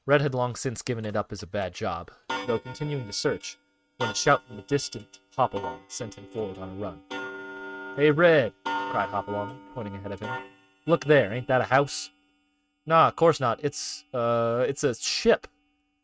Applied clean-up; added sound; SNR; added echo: neural mask model RNNoise.